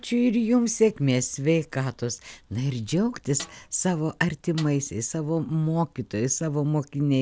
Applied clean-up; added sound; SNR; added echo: none; Snare drum; 20 dB; none.